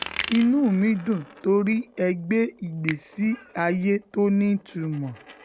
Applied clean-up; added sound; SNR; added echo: none; Coin (dropping) + Finger snapping; 16 dB; none.